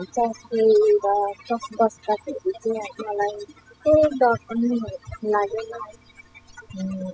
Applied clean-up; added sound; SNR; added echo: classical method spectral subtraction.